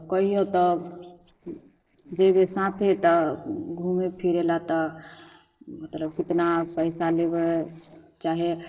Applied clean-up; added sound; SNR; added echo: neural separator model SepFormer DNS4.